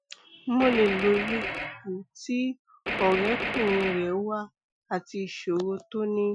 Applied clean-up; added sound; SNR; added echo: classical method Wiener filter.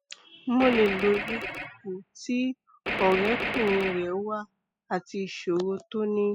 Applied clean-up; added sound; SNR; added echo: classical method spectral subtraction.